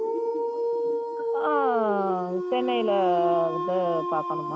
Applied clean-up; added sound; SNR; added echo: none; Dog; 1 dB; none.